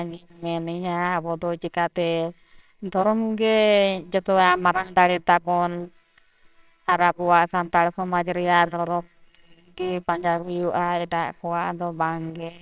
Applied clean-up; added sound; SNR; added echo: neural separator model SepFormer WHAMR!.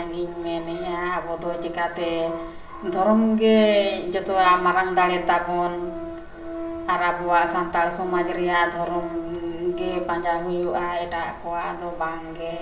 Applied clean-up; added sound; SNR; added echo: none; Organ; 13 dB; reverberation time 0.6 s.